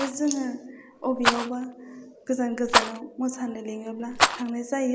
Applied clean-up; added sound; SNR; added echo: none; Rattle; 0 dB; none.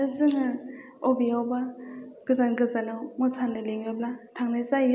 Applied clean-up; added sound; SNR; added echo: none; none; none; none.